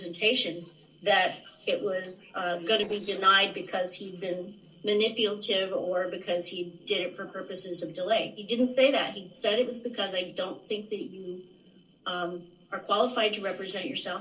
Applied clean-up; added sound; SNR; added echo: neural separator model SepFormer DNS4.